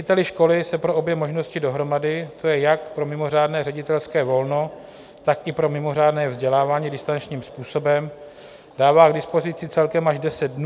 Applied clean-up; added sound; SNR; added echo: none; none; none; none.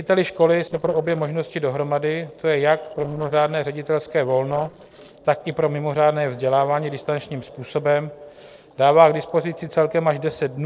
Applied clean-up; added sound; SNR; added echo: neural separator model SepFormer DNS4.